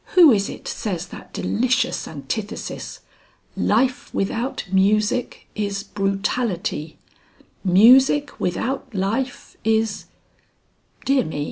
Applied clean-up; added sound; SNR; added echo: none; none; none; none.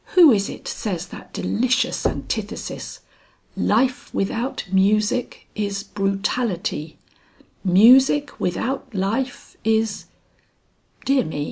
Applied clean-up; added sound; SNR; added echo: none; Knock; 9 dB; none.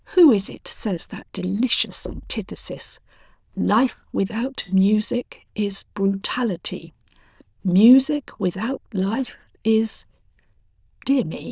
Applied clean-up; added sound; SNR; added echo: neural diffusion model UNIVERSE++.